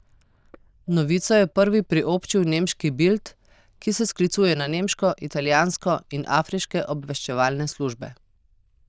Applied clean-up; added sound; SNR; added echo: neural diffusion model UNIVERSE++.